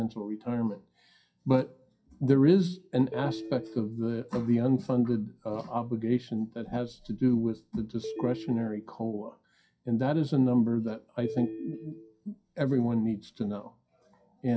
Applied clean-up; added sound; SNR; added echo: classical method WPE with log-MMSE.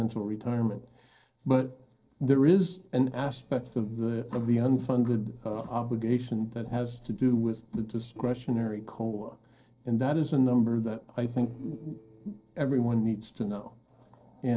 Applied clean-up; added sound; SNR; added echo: neural separator model SepFormer DNS4.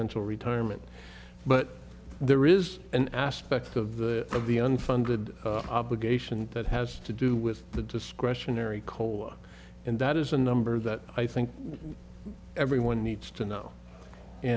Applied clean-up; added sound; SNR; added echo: none; none; none; none.